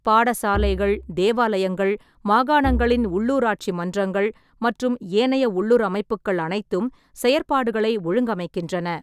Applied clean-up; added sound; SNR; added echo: none; Bowed string instrument; 8 dB; none.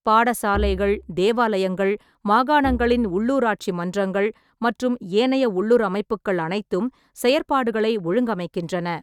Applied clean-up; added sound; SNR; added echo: neural mask model RNNoise.